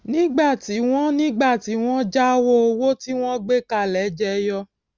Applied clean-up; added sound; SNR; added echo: none; none; none; none.